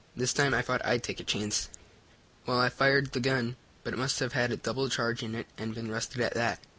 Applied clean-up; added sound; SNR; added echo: none; none; none; none.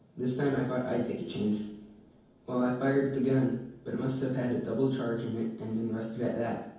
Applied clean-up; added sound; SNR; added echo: none; none; none; reverberation time 0.9 s.